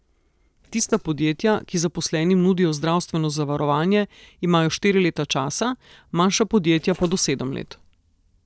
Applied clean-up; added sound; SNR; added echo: neural separator model SepFormer DNS4.